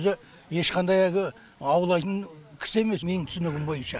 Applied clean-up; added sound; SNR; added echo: none; none; none; none.